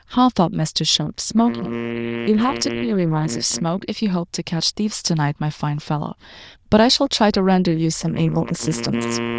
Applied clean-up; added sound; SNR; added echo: neural diffusion model UNIVERSE++.